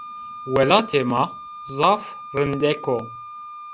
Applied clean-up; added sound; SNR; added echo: none; Wind instrument, woodwind instrument; 14 dB; none.